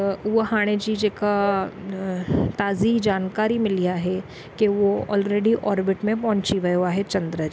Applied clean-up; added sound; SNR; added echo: none; none; none; none.